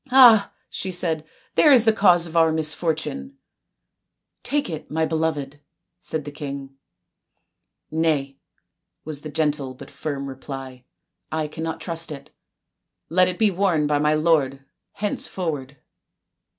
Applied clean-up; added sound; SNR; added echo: none; none; none; none.